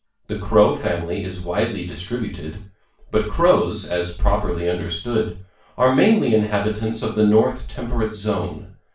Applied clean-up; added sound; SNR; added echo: none; none; none; reverberation time 0.3 s.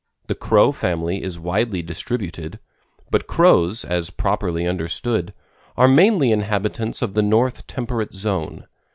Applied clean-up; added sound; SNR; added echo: none; none; none; none.